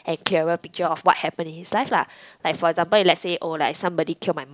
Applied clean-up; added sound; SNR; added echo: none; none; none; none.